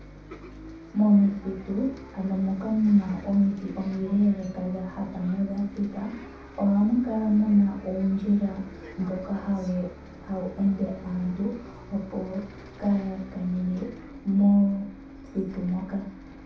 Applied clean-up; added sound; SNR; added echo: none; Bus; 17 dB; reverberation time 0.7 s.